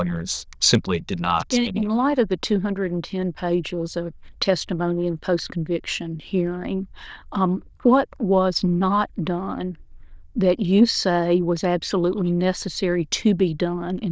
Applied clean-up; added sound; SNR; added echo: neural diffusion model UNIVERSE++.